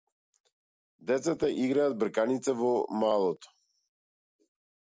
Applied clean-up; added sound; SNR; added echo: none; none; none; none.